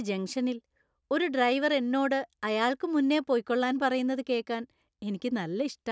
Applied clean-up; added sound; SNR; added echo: none; none; none; none.